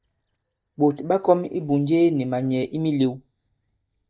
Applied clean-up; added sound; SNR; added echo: neural mask model DeepFilterNet 3.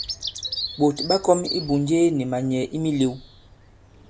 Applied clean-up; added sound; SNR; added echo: none; Bird vocalization, bird call, bird song; 11 dB; none.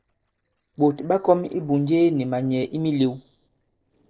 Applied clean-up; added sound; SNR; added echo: neural separator model SepFormer DNS4.